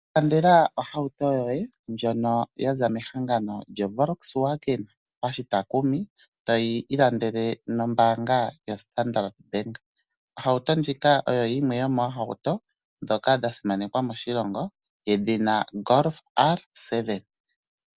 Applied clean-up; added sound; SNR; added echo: none; none; none; none.